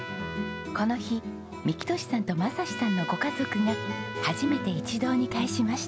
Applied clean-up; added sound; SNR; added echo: none; Trumpet; 13 dB; none.